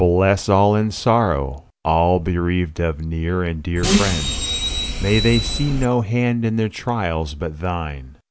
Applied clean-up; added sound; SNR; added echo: none; Bus; 1 dB; none.